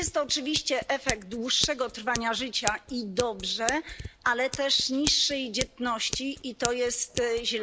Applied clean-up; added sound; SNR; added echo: none; Scissors; 10 dB; none.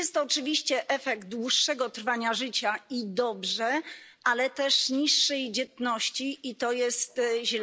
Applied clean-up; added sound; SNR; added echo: none; none; none; none.